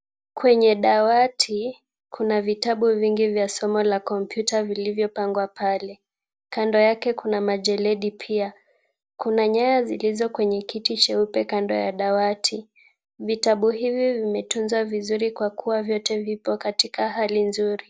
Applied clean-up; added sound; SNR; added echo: none; none; none; none.